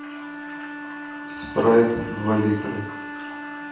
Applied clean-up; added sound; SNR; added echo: none; Wind instrument, woodwind instrument; 10 dB; reverberation time 0.8 s.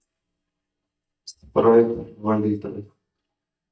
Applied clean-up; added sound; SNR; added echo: neural mask model DeepFilterNet 3.